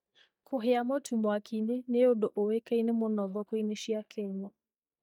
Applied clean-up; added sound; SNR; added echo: neural mask model DeepFilterNet 3.